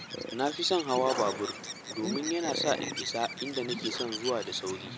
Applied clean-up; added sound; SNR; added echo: none; Bird; 6 dB; none.